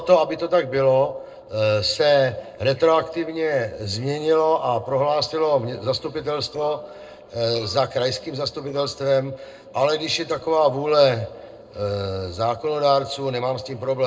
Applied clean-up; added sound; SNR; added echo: neural separator model SepFormer DNS4.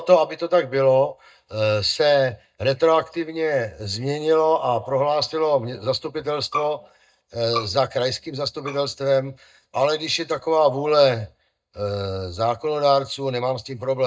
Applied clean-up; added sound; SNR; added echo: neural mask model DeepFilterNet 3.